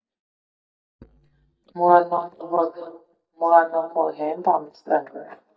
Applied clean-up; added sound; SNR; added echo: neural mask model DeepFilterNet 3.